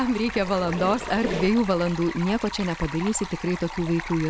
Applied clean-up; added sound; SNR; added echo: none; Squeak + Stream; 10 dB; none.